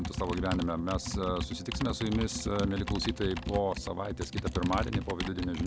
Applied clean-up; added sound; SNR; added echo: none; Computer keyboard; 3 dB; none.